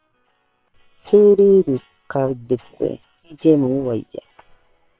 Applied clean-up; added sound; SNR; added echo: neural separator model SepFormer WHAM!.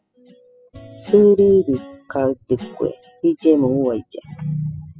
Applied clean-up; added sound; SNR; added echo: classical method spectral subtraction.